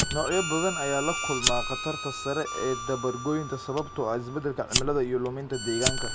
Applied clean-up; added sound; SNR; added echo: none; Harmonica + Fire; 2 dB; none.